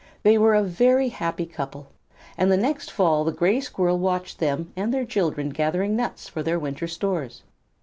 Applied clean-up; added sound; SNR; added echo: none; none; none; none.